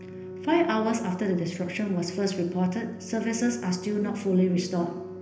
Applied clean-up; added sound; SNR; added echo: none; Organ; 13 dB; reverberation time 0.8 s.